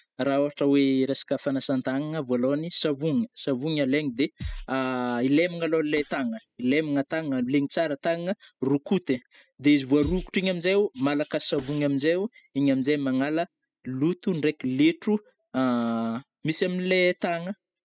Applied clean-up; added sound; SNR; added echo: classical method spectral subtraction.